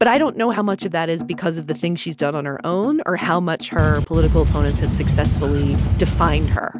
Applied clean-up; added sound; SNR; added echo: none; Boat, Water vehicle; -3 dB; none.